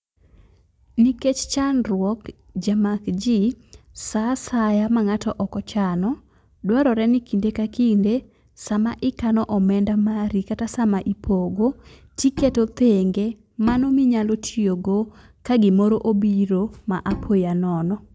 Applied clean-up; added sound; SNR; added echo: none; Bowed string instrument; 14 dB; none.